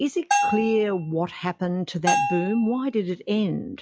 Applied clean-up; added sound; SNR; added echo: classical method log-MMSE.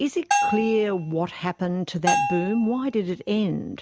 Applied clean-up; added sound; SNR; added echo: none; Bell; 4 dB; none.